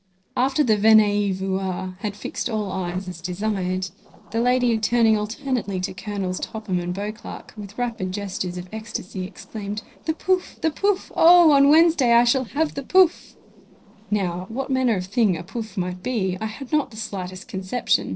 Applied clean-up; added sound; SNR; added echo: neural separator model SepFormer DNS4.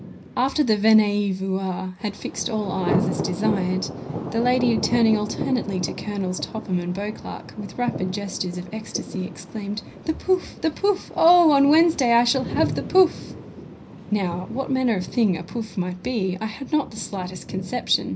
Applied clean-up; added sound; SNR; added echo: none; Thunder; 10 dB; reverberation time 0.4 s.